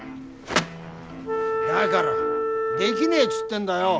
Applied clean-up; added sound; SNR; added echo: none; Wind instrument, woodwind instrument; 0 dB; none.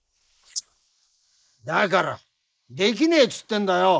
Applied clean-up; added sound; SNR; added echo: neural mask model Resemble Enhance denoiser.